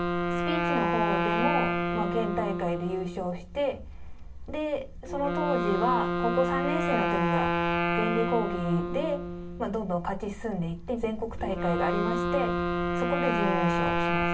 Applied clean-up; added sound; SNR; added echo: none; Wind instrument, woodwind instrument; -1 dB; reverberation time 0.2 s.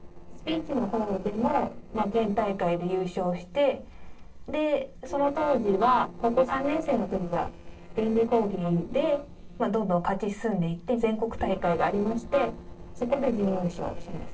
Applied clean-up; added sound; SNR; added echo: neural separator model SepFormer DNS4.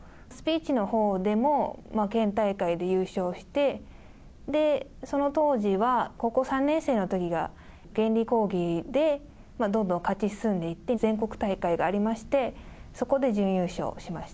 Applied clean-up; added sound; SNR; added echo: none; none; none; none.